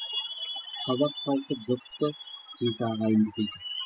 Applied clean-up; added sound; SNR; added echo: classical method spectral subtraction.